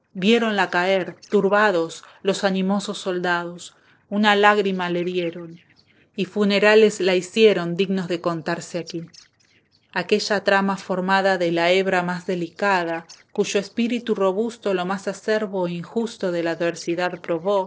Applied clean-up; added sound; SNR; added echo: neural separator model SepFormer DNS4.